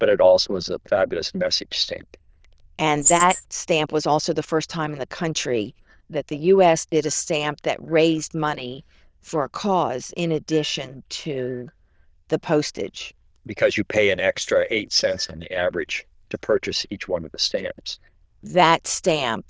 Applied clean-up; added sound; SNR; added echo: neural diffusion model UNIVERSE++.